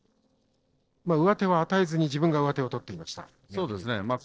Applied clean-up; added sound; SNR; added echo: neural separator model SepFormer DNS4.